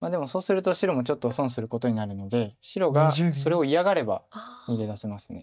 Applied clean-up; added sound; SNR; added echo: neural mask model DeepFilterNet 3.